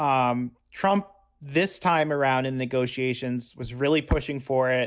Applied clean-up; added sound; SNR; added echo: none; none; none; none.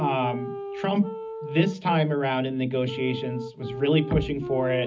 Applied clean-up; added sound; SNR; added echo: none; Wind instrument, woodwind instrument; 10 dB; reverberation time 0.4 s.